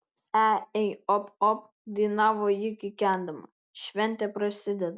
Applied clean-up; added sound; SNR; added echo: none; none; none; none.